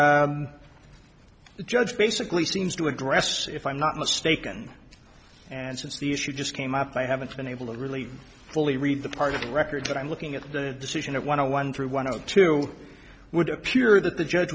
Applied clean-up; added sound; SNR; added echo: none; none; none; none.